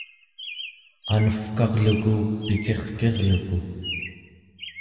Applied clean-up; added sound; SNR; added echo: none; Chirp, tweet; 14 dB; reverberation time 2.4 s.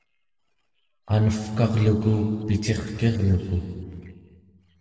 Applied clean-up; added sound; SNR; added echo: neural separator model SepFormer DNS4.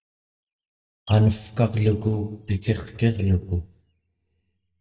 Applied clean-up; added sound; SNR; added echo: neural mask model DeepFilterNet 3.